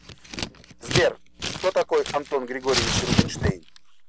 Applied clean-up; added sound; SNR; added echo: none; Scissors; 1 dB; none.